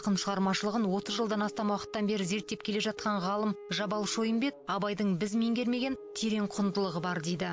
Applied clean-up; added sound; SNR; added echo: none; Wind instrument, woodwind instrument; 17 dB; none.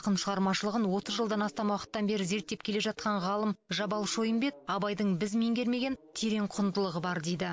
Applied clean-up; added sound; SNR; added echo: none; none; none; none.